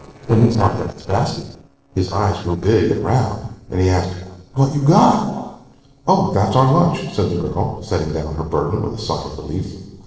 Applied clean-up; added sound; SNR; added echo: neural separator model SepFormer DNS4.